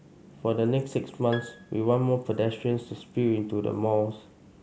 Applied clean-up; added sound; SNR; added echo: none; Piano; 20 dB; none.